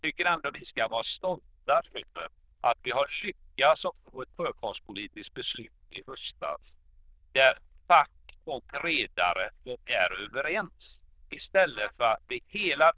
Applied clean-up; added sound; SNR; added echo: neural diffusion model UNIVERSE++.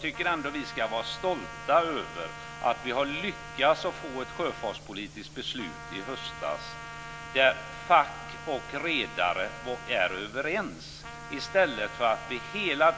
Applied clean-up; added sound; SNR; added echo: none; Trumpet; 13 dB; none.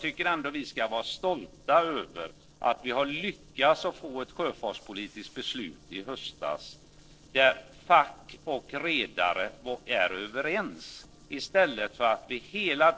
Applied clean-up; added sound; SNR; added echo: neural separator model SepFormer DNS4.